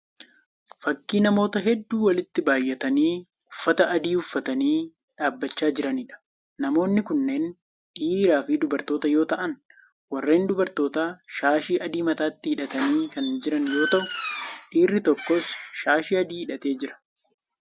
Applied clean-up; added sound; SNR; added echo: none; none; none; none.